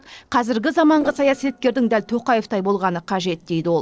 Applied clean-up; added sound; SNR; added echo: neural separator model SepFormer DNS4.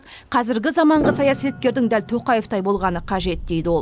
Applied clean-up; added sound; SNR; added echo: none; Piano; 11 dB; none.